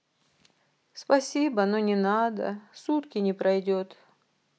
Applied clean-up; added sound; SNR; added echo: none; none; none; none.